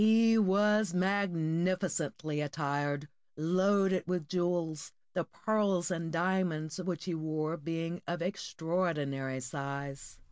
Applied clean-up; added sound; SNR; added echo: none; none; none; none.